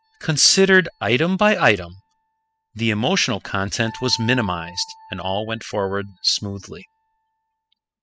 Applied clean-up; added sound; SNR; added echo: classical method spectral subtraction.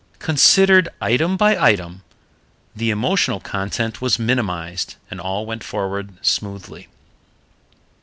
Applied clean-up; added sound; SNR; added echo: none; none; none; none.